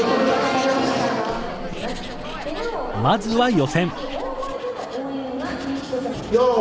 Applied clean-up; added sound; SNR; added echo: none; Writing; 20 dB; none.